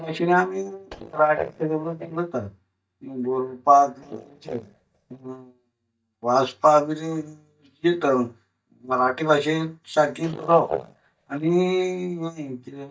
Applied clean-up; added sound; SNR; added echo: neural mask model DeepFilterNet 3.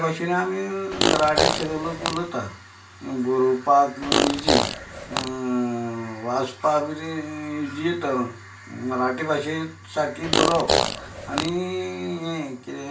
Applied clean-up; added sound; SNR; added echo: none; Fart; -2 dB; reverberation time 0.3 s.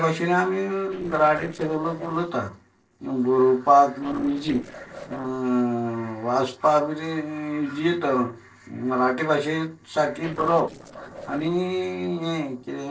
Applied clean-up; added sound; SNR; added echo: neural separator model SepFormer DNS4.